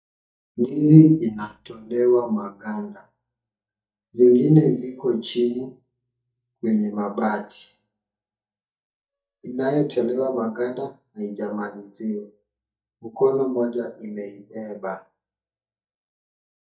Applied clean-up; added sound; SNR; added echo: neural mask model DeepFilterNet 3.